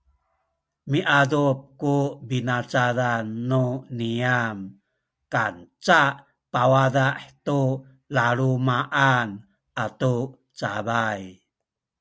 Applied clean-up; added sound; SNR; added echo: none; none; none; none.